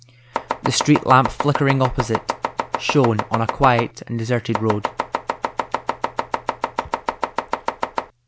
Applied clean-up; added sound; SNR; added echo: none; Domestic sounds, home sounds; 3 dB; none.